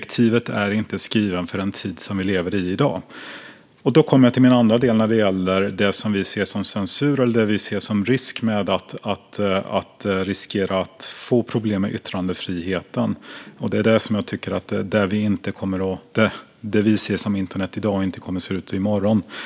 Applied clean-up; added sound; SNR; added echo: none; none; none; none.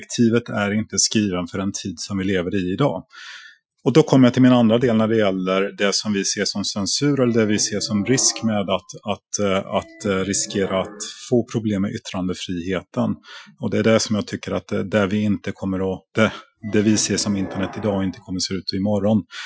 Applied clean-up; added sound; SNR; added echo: classical method Wiener filter.